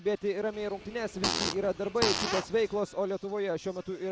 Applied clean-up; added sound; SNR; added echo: none; Fart; 3 dB; none.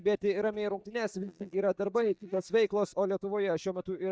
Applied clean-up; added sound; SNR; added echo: neural mask model DeepFilterNet 3.